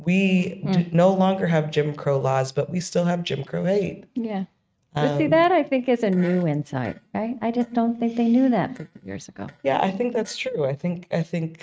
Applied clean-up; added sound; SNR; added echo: neural mask model RNNoise.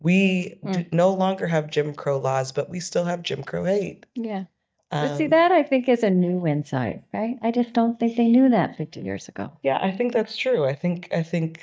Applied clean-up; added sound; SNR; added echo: neural mask model DeepFilterNet 3.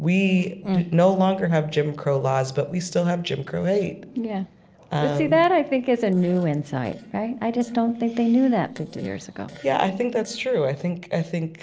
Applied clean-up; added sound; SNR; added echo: neural separator model SepFormer DNS4.